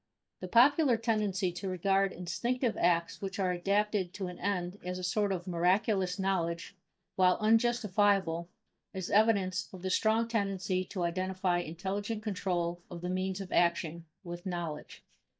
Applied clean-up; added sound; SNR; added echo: neural mask model DeepFilterNet 3.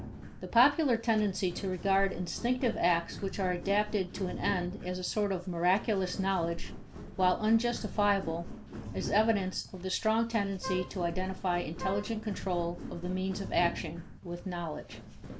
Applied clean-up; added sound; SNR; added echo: none; Wind instrument, woodwind instrument + Walk, footsteps; 10 dB; none.